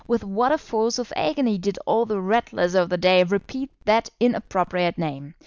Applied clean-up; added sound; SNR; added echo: none; none; none; none.